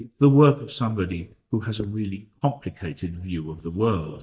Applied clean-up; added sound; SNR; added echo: neural mask model DeepFilterNet 3.